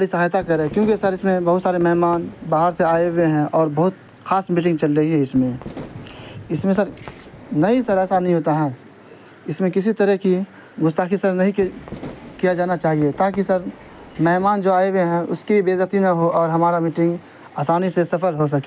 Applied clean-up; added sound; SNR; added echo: none; Fireworks; 19 dB; none.